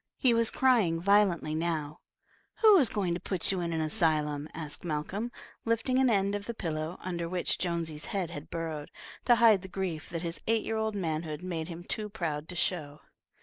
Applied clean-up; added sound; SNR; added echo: none; none; none; none.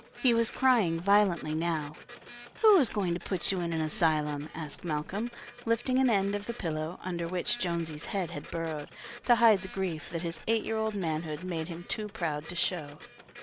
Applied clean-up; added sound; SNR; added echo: none; Printer; 19 dB; none.